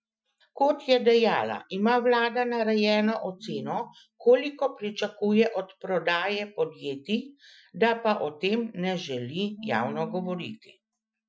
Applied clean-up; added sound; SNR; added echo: classical method Wiener filter.